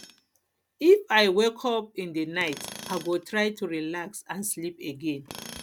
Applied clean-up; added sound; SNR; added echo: none; Tools; 19 dB; none.